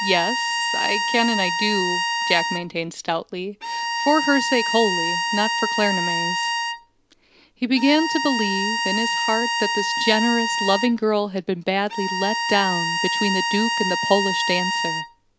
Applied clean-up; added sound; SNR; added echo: none; Bowed string instrument; 1 dB; none.